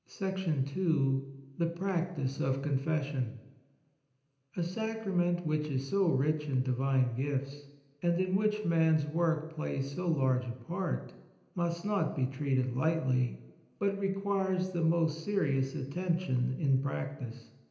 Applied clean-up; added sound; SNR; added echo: none; none; none; reverberation time 0.8 s.